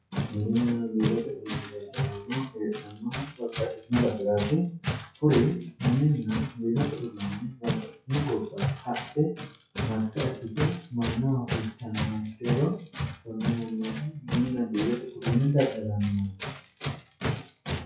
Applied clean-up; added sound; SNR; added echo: classical method WPE with log-MMSE.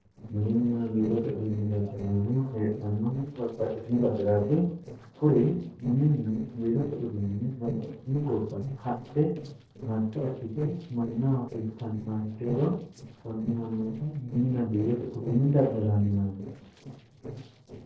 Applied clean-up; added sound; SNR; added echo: neural separator model SepFormer DNS4.